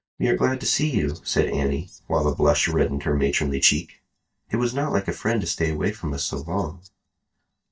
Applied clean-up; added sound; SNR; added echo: neural mask model DeepFilterNet 3.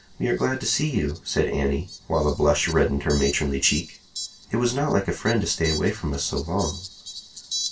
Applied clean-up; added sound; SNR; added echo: none; Fowl; 13 dB; reverberation time 0.2 s.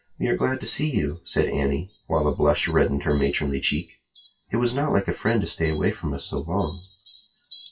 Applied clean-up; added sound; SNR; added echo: classical method WPE with log-MMSE.